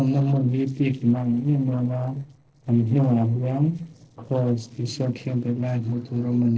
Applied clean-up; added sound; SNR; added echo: neural separator model SepFormer DNS4.